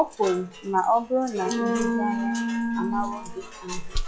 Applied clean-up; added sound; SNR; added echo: classical method log-MMSE.